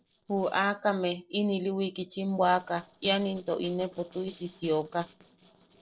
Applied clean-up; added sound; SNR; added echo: neural separator model SepFormer DNS4.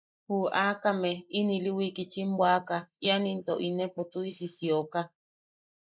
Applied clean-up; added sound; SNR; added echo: neural mask model Resemble Enhance denoiser.